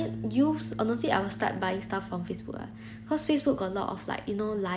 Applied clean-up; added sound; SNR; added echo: none; Bass guitar; 11 dB; reverberation time 3.0 s.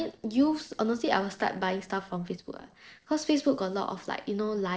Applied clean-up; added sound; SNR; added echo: neural separator model SepFormer DNS4.